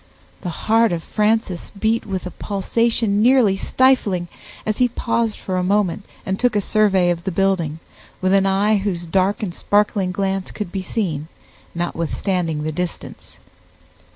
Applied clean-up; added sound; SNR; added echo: none; none; none; none.